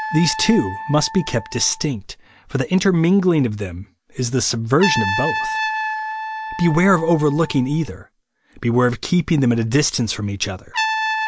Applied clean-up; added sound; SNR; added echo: none; Trumpet; 8 dB; none.